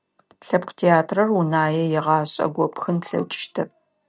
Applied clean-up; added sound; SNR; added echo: none; none; none; none.